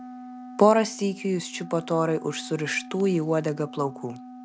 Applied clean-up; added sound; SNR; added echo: none; Wind instrument, woodwind instrument; 16 dB; none.